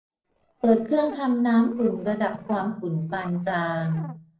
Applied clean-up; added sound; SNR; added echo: neural separator model SepFormer DNS4.